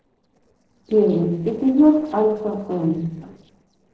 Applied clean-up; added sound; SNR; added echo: neural separator model SepFormer DNS4.